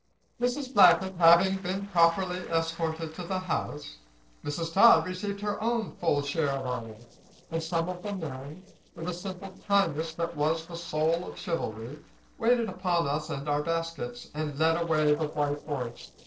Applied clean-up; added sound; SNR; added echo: neural separator model SepFormer DNS4.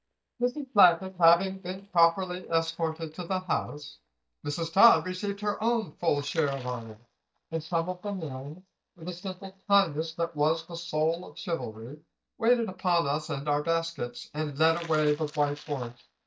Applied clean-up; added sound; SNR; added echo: neural mask model DeepFilterNet 3.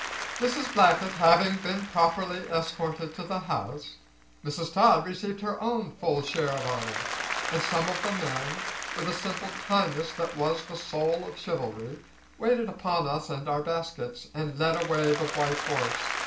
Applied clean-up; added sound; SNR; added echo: none; Applause; 9 dB; reverberation time 0.4 s.